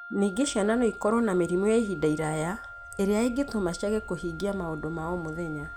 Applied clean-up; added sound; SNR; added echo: none; Wind instrument, woodwind instrument; 15 dB; none.